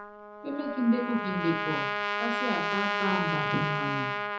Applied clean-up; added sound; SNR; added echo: none; Trumpet; 0 dB; reverberation time 0.6 s.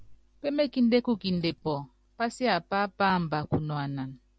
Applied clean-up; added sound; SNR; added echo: none; none; none; none.